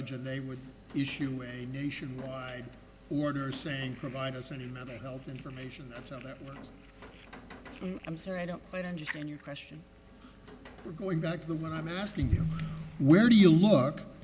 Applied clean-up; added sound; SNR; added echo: none; Rain + Fire; 20 dB; none.